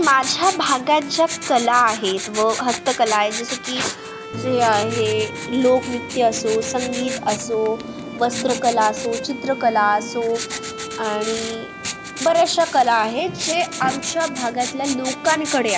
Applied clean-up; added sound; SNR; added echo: none; Writing + Bowed string instrument; 8 dB; none.